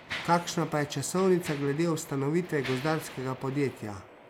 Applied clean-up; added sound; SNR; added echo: none; Mechanisms; 14 dB; none.